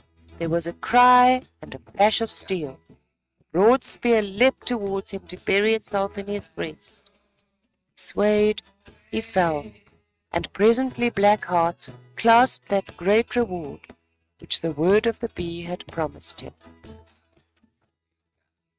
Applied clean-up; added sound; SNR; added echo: neural mask model RNNoise.